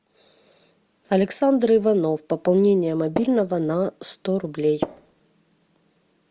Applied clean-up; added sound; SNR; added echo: none; Tap; 7 dB; none.